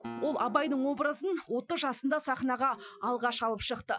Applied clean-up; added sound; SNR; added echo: classical method Wiener filter.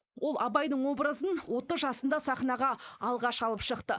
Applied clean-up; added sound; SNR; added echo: neural mask model Resemble Enhance denoiser.